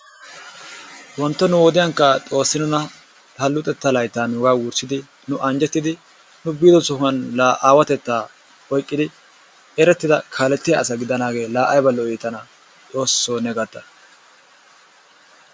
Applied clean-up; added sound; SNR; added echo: none; none; none; none.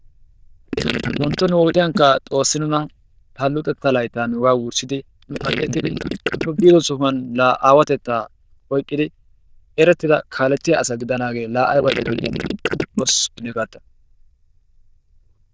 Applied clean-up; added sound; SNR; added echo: neural diffusion model UNIVERSE++.